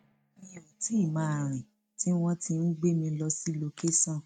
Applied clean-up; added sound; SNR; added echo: neural mask model RNNoise.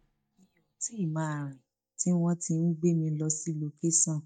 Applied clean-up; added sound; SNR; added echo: neural mask model DeepFilterNet 3.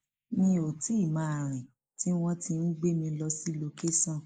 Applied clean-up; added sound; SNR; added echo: neural mask model Resemble Enhance denoiser.